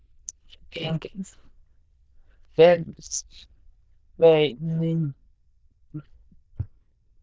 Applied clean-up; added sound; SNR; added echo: neural diffusion model UNIVERSE++.